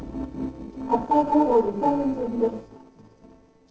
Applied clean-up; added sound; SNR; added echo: neural separator model SepFormer DNS4.